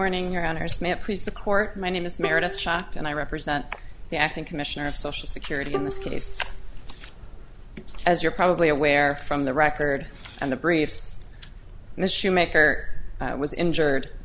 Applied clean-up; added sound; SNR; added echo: none; Bowed string instrument; 13 dB; none.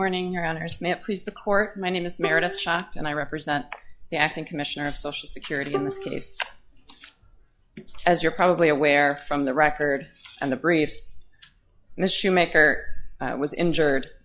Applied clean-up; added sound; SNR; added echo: classical method log-MMSE.